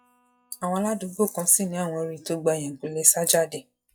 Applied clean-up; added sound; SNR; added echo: classical method log-MMSE.